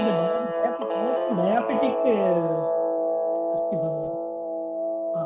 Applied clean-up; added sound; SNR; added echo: none; Guitar; -4 dB; reverberation time 2.1 s.